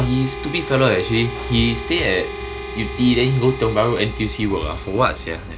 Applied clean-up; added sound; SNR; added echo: none; Harmonica; 12 dB; none.